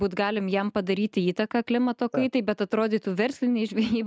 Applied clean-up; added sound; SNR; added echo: none; none; none; none.